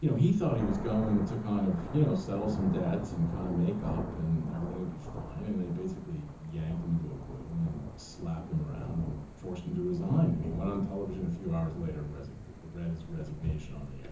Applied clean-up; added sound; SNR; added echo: none; Thunder / Rain; 9 dB; reverberation time 0.6 s.